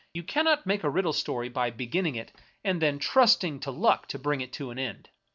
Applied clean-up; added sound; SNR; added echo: none; none; none; none.